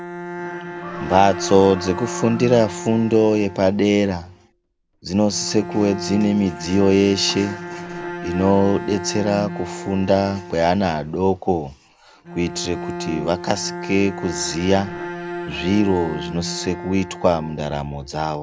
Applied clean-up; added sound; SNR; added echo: none; Bowed string instrument; 11 dB; none.